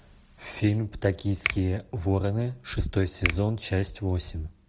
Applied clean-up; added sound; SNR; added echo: none; Finger snapping; 10 dB; none.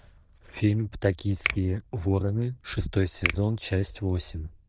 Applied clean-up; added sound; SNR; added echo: neural diffusion model UNIVERSE++.